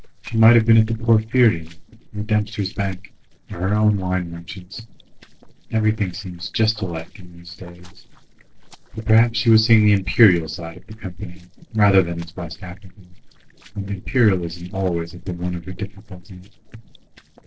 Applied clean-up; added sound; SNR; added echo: neural separator model SepFormer DNS4.